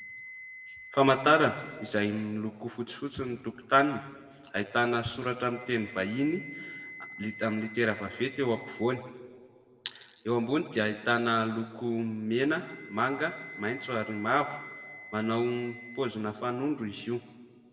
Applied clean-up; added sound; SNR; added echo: none; Wind instrument, woodwind instrument; 18 dB; reverberation time 1.4 s.